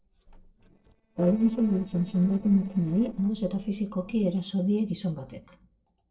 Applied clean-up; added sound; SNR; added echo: neural separator model SepFormer DNS4.